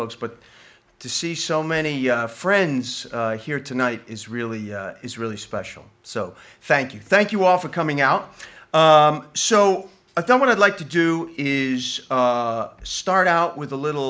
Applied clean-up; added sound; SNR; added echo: none; none; none; none.